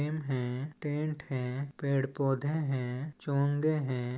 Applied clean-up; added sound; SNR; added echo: none; none; none; none.